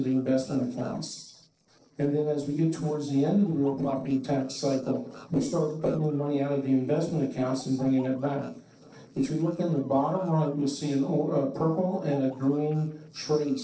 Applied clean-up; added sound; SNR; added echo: neural separator model SepFormer DNS4.